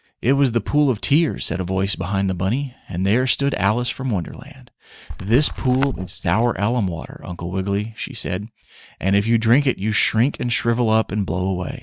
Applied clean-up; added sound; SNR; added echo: neural mask model DeepFilterNet 3.